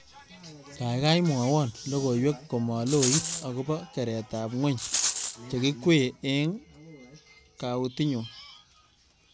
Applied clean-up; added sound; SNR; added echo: none; Rattle; 1 dB; none.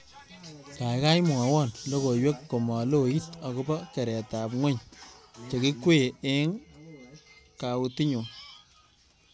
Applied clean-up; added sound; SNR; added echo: none; none; none; none.